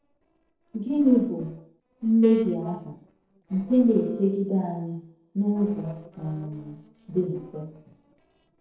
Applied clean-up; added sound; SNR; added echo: neural separator model SepFormer DNS4.